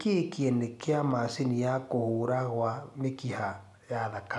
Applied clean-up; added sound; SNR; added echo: none; none; none; none.